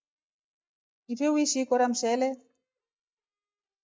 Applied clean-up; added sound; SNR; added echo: neural mask model DeepFilterNet 3.